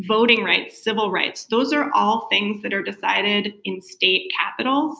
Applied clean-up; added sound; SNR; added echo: none; none; none; none.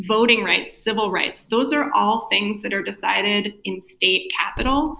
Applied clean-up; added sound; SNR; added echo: none; Growling / Hiss; 18 dB; none.